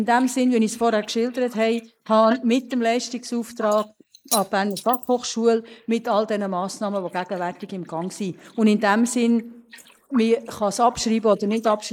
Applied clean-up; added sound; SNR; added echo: neural mask model Resemble Enhance denoiser.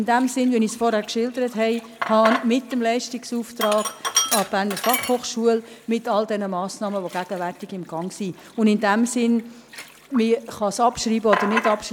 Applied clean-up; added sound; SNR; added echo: none; Sink (filling or washing); 9 dB; none.